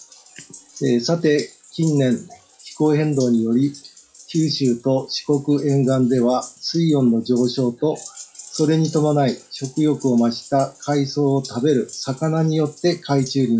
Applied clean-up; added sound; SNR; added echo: classical method log-MMSE.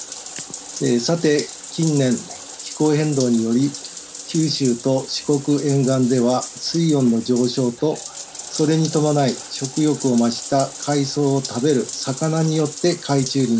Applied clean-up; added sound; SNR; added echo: none; Bathtub (filling or washing); 13 dB; none.